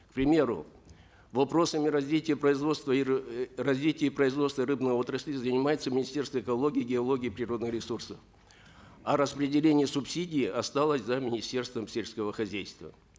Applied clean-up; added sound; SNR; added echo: none; none; none; none.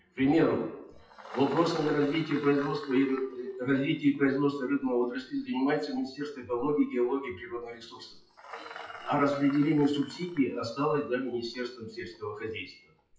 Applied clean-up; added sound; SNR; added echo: classical method WPE with log-MMSE.